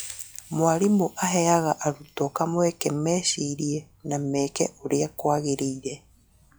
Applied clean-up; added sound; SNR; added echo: classical method log-MMSE.